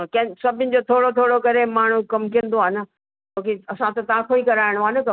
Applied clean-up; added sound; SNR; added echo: none; none; none; none.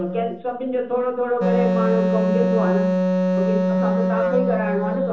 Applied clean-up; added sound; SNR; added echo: none; Wind instrument, woodwind instrument; -3 dB; reverberation time 0.6 s.